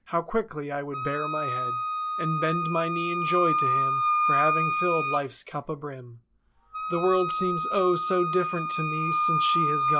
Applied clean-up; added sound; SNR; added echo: none; Wind instrument, woodwind instrument; -2 dB; none.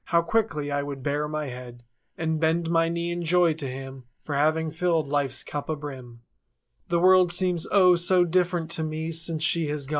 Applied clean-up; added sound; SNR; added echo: neural mask model Resemble Enhance denoiser.